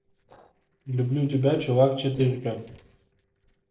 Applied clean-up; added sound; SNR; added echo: neural separator model SepFormer DNS4.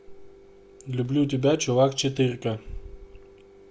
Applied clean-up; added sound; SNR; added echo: none; none; none; none.